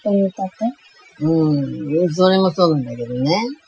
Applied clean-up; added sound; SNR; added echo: classical method Wiener filter.